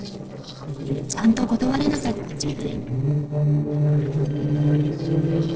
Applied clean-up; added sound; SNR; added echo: neural separator model SepFormer DNS4.